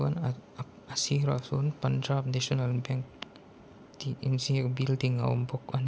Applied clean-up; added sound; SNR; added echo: none; none; none; none.